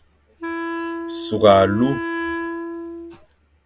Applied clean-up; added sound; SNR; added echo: none; Wind instrument, woodwind instrument; 6 dB; none.